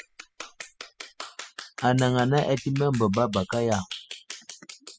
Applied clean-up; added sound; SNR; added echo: classical method spectral subtraction.